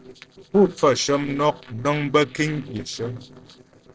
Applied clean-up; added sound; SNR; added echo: neural separator model SepFormer DNS4.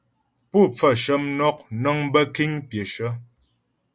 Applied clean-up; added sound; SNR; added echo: none; none; none; none.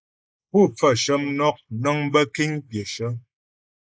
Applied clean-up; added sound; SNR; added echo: neural mask model Resemble Enhance denoiser.